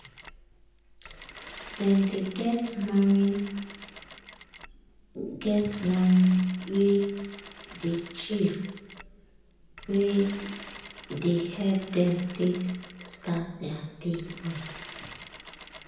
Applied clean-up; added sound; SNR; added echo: none; Mechanisms; 15 dB; reverberation time 0.9 s.